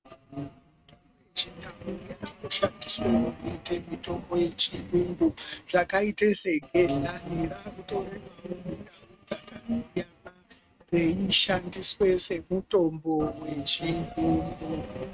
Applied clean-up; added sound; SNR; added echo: neural mask model RNNoise.